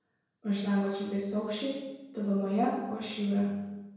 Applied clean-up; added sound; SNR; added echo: none; none; none; reverberation time 1.0 s.